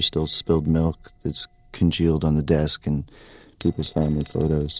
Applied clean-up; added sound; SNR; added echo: neural separator model SepFormer DNS4.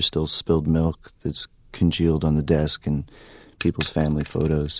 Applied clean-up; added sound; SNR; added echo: neural mask model Resemble Enhance denoiser.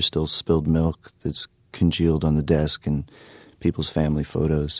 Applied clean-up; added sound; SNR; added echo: none; none; none; none.